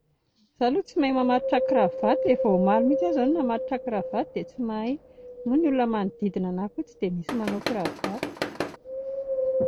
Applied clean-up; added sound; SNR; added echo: none; Wind + Tools; 4 dB; none.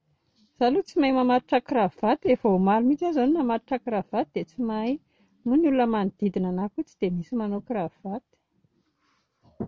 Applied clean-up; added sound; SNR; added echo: none; none; none; none.